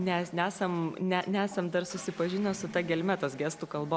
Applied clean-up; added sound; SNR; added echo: none; Toilet flush / Water; 18 dB; none.